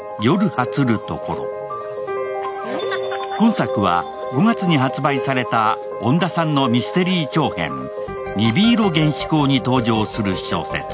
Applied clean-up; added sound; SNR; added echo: none; none; none; none.